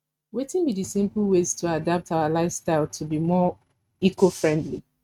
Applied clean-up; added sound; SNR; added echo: neural mask model RNNoise.